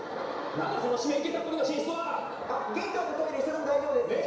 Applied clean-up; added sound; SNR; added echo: none; Motor vehicle (road) / Siren; 16 dB; reverberation time 1.0 s.